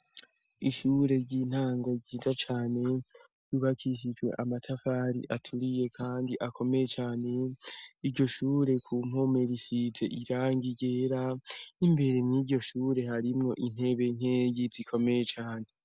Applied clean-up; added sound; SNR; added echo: none; none; none; none.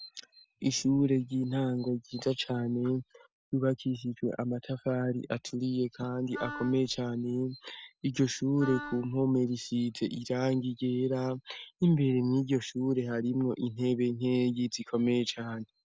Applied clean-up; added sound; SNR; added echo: none; Wind instrument, woodwind instrument; 13 dB; none.